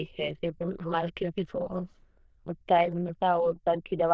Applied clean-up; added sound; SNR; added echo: neural diffusion model UNIVERSE++.